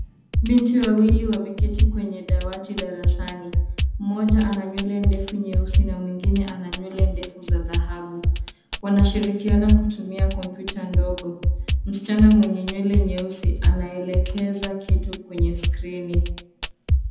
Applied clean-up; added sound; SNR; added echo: none; Drum kit; -2 dB; reverberation time 0.8 s.